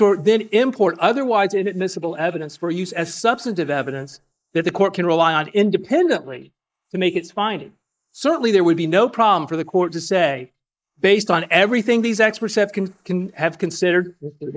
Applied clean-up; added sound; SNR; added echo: neural mask model Resemble Enhance denoiser.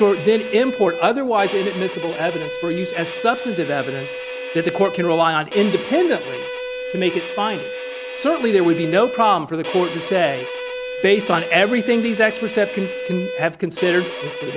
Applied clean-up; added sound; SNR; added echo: none; Bowed string instrument; 8 dB; none.